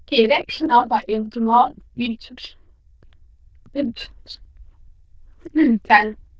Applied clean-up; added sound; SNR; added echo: neural diffusion model UNIVERSE++.